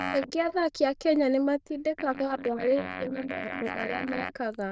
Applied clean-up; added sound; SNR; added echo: neural diffusion model UNIVERSE++.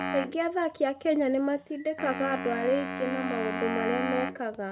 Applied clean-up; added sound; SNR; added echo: none; Wind instrument, woodwind instrument; 6 dB; none.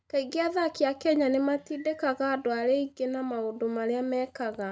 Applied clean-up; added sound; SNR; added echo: none; none; none; none.